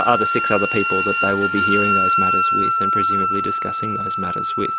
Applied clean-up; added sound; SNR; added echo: none; Wind instrument, woodwind instrument; -4 dB; none.